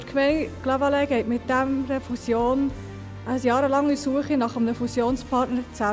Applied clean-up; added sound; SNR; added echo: none; Musical instrument; 15 dB; none.